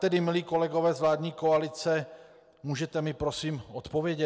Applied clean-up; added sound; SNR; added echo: none; none; none; none.